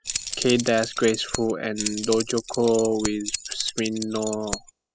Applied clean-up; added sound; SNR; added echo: classical method spectral subtraction.